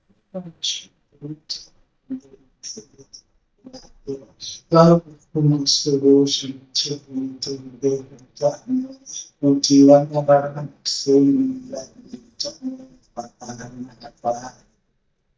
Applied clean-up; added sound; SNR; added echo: neural mask model DeepFilterNet 3.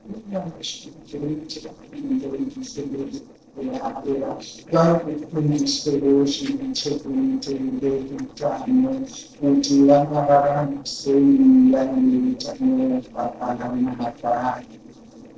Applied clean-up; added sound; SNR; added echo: neural separator model SepFormer DNS4.